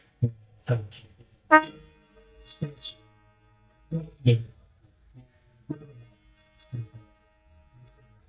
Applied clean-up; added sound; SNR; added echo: neural mask model DeepFilterNet 3.